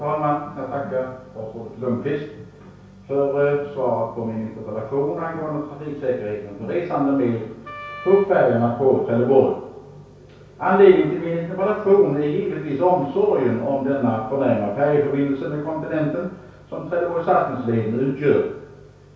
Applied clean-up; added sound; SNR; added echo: none; Wind instrument, woodwind instrument; 16 dB; reverberation time 0.6 s.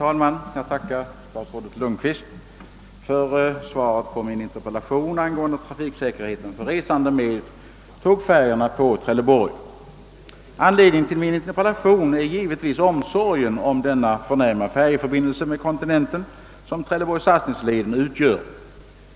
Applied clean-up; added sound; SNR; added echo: none; none; none; none.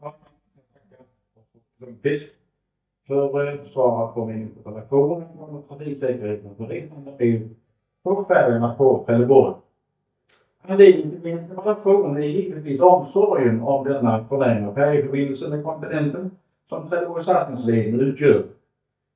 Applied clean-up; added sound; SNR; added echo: neural mask model DeepFilterNet 3.